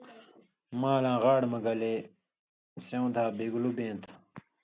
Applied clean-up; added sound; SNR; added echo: none; none; none; none.